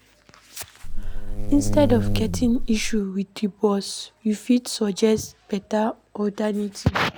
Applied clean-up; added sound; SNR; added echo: none; Buzz; -1 dB; none.